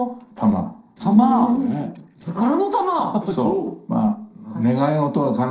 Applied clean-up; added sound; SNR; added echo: neural separator model SepFormer DNS4.